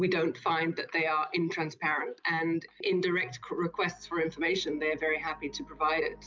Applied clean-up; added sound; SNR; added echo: none; none; none; none.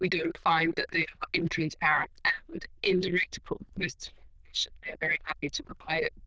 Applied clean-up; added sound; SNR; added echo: neural diffusion model UNIVERSE++.